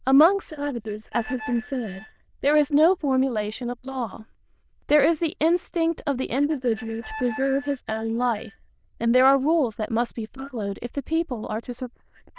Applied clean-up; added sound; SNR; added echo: neural diffusion model UNIVERSE++.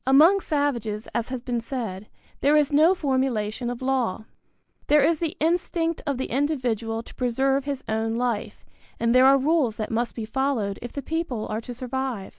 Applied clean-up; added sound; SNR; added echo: none; none; none; none.